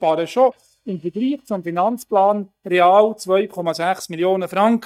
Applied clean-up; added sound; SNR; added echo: neural mask model DeepFilterNet 3.